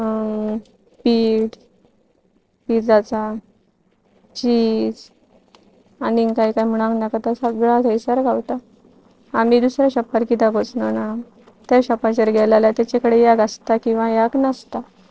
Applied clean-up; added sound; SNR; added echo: neural separator model SepFormer DNS4.